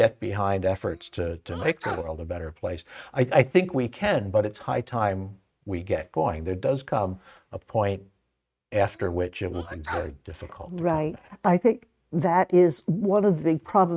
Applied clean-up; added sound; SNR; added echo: neural mask model RNNoise.